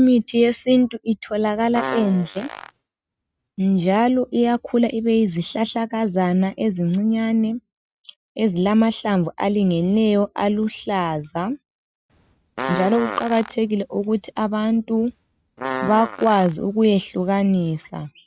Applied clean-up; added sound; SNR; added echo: neural mask model RNNoise.